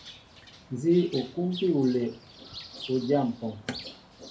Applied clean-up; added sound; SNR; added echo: none; Bird; 17 dB; reverberation time 0.3 s.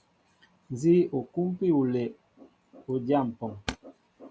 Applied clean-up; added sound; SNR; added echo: none; none; none; none.